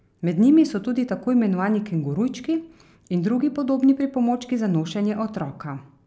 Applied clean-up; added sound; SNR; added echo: none; none; none; none.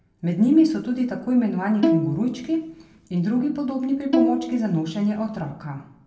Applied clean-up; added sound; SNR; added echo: none; Bowed string instrument; 2 dB; reverberation time 0.5 s.